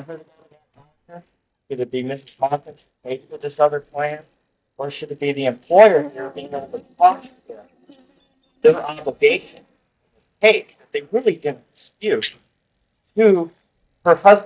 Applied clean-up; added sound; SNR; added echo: neural mask model DeepFilterNet 3.